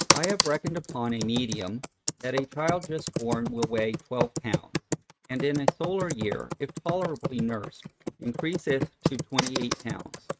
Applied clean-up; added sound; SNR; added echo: neural mask model RNNoise.